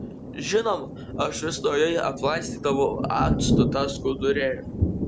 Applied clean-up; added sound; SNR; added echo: none; Thunder; 2 dB; none.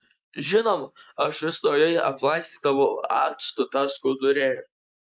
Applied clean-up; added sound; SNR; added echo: neural mask model Resemble Enhance denoiser.